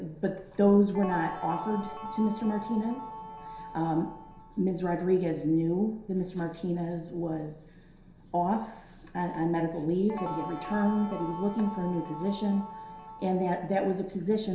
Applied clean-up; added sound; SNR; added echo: none; Guitar; 11 dB; reverberation time 0.7 s.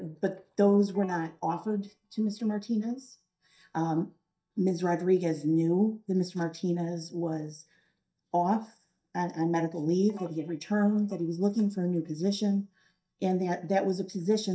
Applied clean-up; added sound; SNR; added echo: neural mask model DeepFilterNet 3.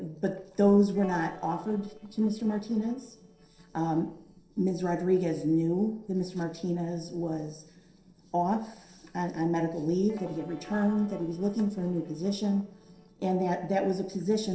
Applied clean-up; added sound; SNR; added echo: neural separator model SepFormer DNS4.